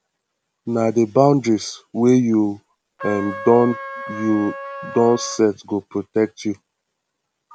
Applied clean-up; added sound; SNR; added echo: none; Trumpet; 12 dB; none.